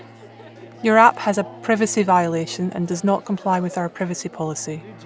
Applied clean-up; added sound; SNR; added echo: none; Chatter + Bowed string instrument; 19 dB; none.